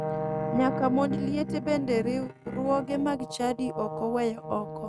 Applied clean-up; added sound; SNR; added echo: neural mask model RNNoise.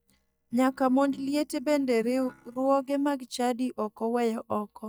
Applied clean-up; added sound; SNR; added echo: neural mask model DeepFilterNet 3.